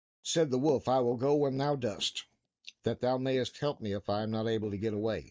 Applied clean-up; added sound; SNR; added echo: neural mask model DeepFilterNet 3.